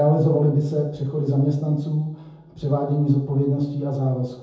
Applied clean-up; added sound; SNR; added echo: none; none; none; reverberation time 0.7 s.